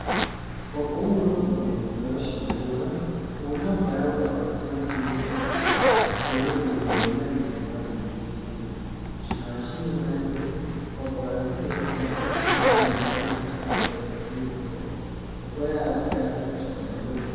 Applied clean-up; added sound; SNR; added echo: none; Zipper (clothing); 0 dB; reverberation time 2.1 s.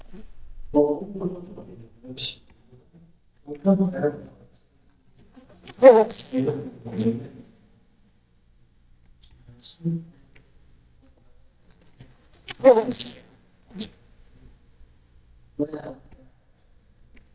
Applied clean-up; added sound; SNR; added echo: neural mask model DeepFilterNet 3.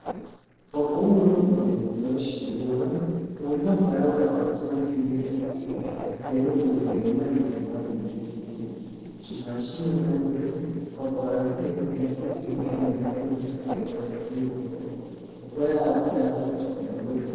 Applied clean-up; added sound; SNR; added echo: neural separator model SepFormer DNS4.